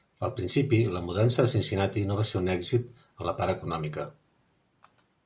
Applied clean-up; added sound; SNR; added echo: none; none; none; none.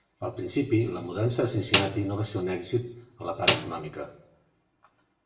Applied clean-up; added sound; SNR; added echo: none; Snare drum; -1 dB; reverberation time 0.7 s.